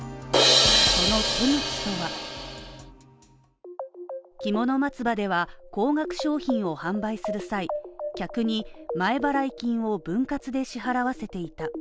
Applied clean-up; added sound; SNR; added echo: none; Crash cymbal; -5 dB; none.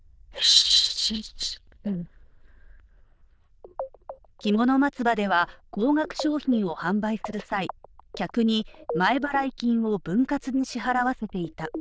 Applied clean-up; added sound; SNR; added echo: neural diffusion model UNIVERSE++.